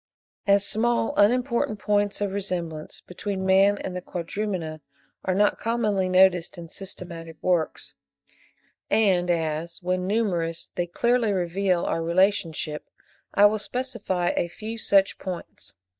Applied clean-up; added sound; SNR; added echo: neural mask model DeepFilterNet 3.